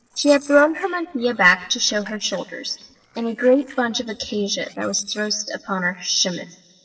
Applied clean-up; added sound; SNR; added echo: neural separator model SepFormer DNS4.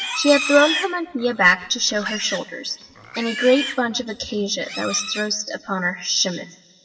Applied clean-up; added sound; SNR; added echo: none; Livestock, farm animals, working animals; 9 dB; reverberation time 2.7 s.